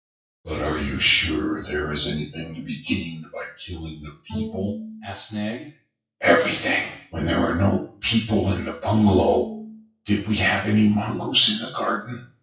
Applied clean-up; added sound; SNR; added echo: classical method WPE with log-MMSE.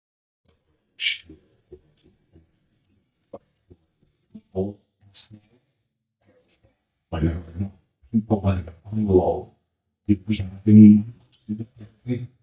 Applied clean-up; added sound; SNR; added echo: neural mask model DeepFilterNet 3.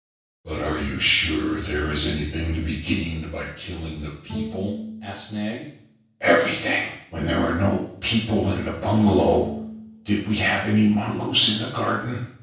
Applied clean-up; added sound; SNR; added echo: none; Bowed string instrument; 13 dB; reverberation time 0.7 s.